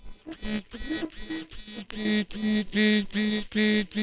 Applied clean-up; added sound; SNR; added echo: neural separator model SepFormer WHAMR!.